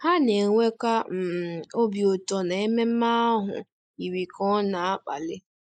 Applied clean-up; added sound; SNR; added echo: neural mask model Resemble Enhance denoiser.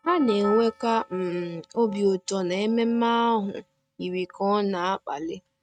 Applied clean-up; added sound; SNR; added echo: neural mask model RNNoise.